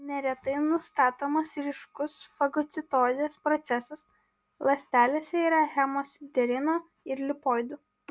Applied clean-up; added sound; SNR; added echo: none; none; none; none.